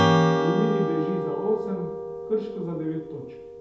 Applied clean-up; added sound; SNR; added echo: none; Strum; -4 dB; reverberation time 0.8 s.